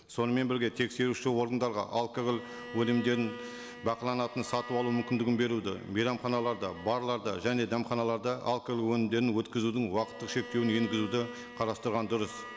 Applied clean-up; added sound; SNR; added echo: none; Bowed string instrument; 16 dB; none.